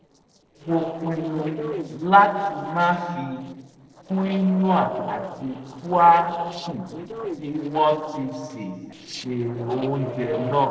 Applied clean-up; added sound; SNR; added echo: neural separator model SepFormer DNS4.